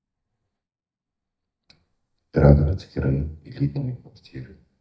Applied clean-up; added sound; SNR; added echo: neural mask model DeepFilterNet 3.